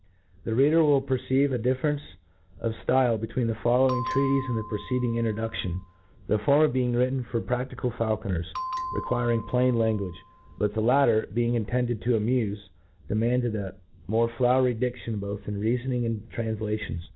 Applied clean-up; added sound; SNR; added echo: none; Bell; 11 dB; none.